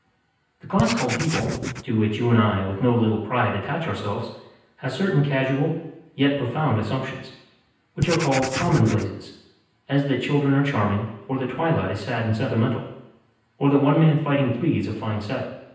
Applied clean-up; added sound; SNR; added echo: none; Writing; 4 dB; reverberation time 0.9 s.